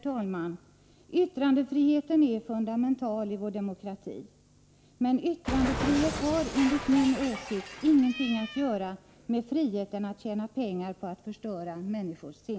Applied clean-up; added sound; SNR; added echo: none; Cat; 12 dB; none.